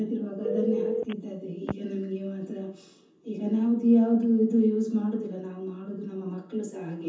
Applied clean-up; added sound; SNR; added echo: none; Telephone; 11 dB; reverberation time 0.6 s.